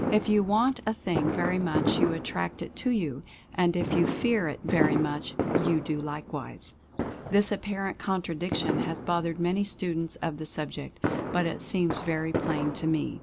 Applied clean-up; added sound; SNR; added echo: none; Fireworks; 4 dB; none.